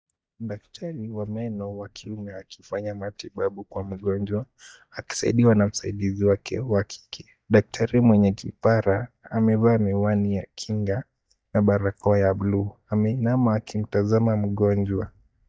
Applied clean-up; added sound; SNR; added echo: neural mask model DeepFilterNet 3.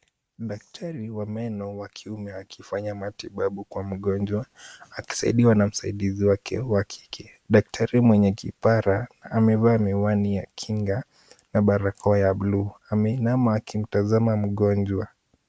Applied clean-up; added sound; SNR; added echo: none; none; none; none.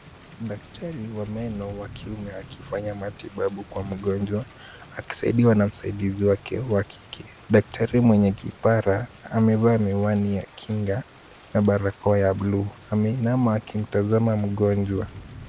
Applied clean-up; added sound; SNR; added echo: none; Thunder / Rain; 20 dB; none.